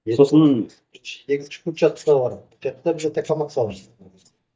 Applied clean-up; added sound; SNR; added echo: neural mask model DeepFilterNet 3.